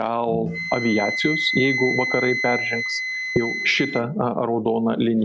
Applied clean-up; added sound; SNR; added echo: none; Wind instrument, woodwind instrument; 5 dB; none.